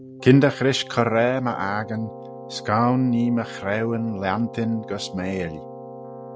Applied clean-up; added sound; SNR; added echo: none; Keyboard (musical); 15 dB; none.